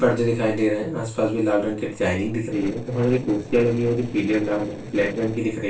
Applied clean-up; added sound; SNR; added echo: neural separator model SepFormer DNS4.